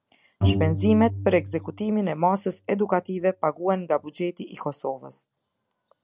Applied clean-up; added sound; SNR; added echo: none; Bowed string instrument; 4 dB; none.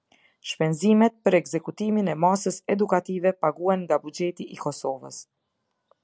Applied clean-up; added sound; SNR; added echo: none; none; none; none.